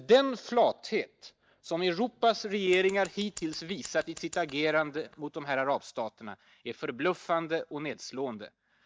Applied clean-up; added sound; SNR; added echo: neural mask model DeepFilterNet 3.